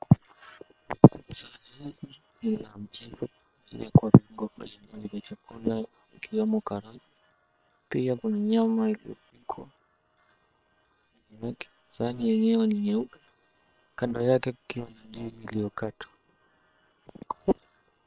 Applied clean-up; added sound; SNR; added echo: neural separator model SepFormer WHAM!.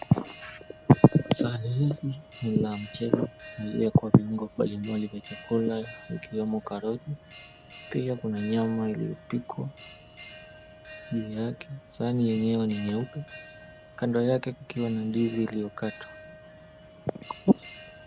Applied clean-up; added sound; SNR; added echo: none; Bell; 19 dB; none.